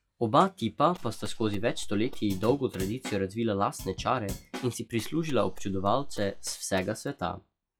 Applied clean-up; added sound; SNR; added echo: classical method log-MMSE.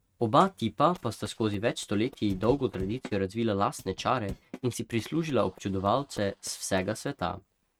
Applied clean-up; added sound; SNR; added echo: neural mask model RNNoise.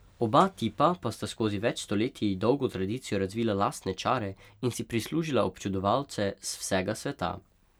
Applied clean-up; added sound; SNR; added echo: none; none; none; none.